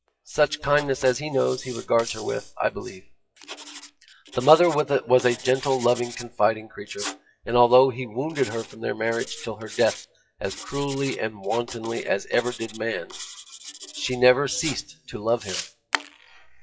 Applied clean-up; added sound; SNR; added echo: classical method WPE with log-MMSE.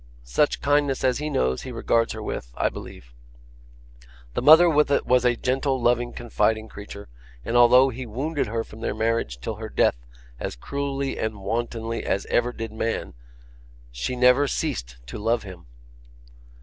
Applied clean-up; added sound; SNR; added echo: none; none; none; none.